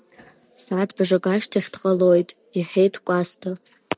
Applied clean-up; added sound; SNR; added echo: none; none; none; none.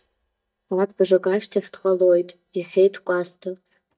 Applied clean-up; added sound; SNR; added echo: neural mask model DeepFilterNet 3.